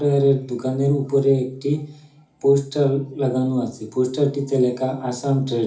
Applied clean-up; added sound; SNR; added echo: none; none; none; reverberation time 0.4 s.